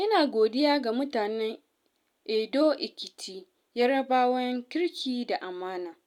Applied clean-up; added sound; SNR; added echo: none; none; none; none.